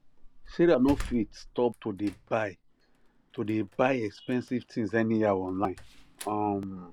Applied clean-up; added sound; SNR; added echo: none; Slam; 16 dB; none.